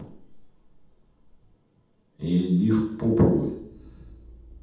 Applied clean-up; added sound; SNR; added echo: none; none; none; reverberation time 0.8 s.